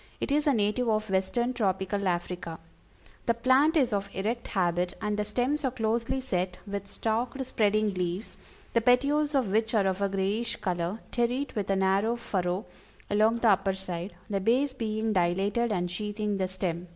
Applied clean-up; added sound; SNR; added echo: none; none; none; none.